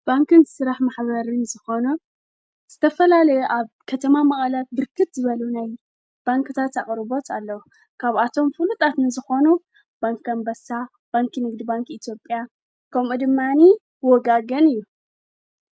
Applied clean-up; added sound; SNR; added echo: none; none; none; none.